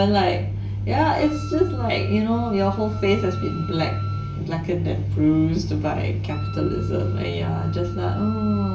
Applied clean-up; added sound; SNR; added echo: none; Wind instrument, woodwind instrument; 20 dB; reverberation time 0.3 s.